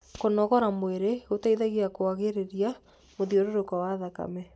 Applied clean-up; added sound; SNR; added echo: none; none; none; none.